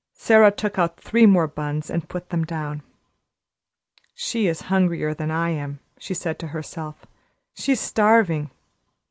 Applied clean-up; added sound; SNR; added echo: none; none; none; none.